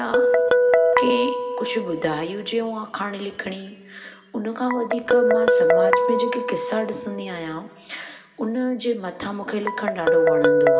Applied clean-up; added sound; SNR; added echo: none; Guitar; -5 dB; reverberation time 1.4 s.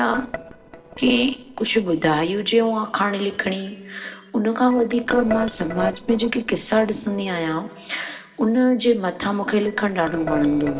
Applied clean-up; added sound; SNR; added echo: neural separator model SepFormer DNS4.